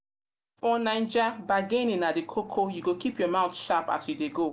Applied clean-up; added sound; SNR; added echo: none; none; none; none.